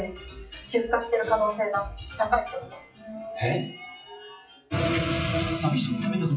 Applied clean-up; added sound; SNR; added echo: classical method WPE with log-MMSE.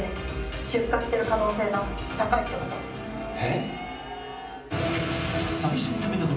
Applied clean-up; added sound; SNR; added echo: none; Acoustic guitar / Strum; 15 dB; reverberation time 0.6 s.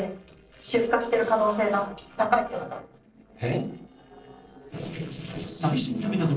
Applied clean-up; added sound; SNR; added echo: neural separator model SepFormer DNS4.